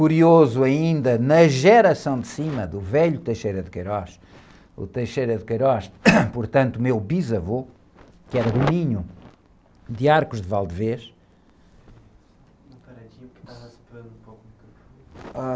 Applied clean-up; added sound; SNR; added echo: none; none; none; none.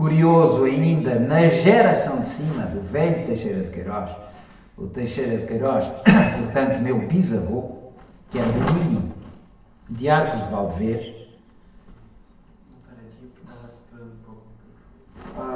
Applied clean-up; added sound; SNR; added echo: none; none; none; reverberation time 1.0 s.